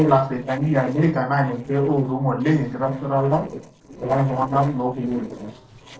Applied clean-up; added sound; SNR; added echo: neural separator model SepFormer DNS4.